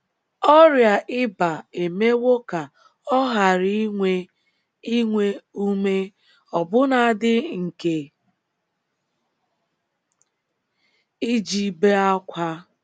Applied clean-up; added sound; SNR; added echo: none; none; none; none.